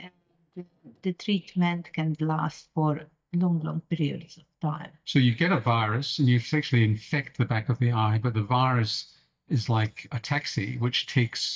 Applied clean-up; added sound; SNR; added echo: neural mask model DeepFilterNet 3.